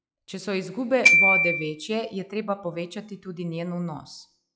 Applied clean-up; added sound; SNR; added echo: classical method log-MMSE.